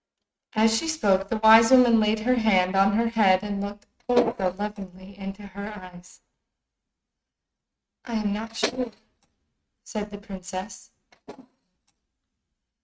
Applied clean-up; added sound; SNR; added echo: neural mask model RNNoise.